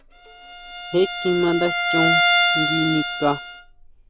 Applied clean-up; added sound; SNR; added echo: none; Bowed string instrument; -2 dB; none.